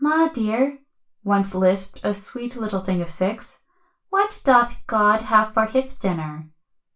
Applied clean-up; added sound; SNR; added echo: none; none; none; reverberation time 0.2 s.